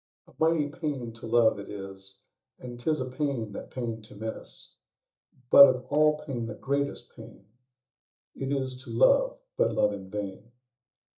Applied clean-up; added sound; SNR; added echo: neural mask model DeepFilterNet 3.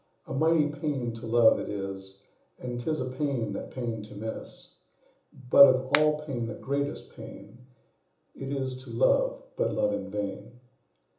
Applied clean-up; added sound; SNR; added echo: none; Finger snapping; 7 dB; reverberation time 0.6 s.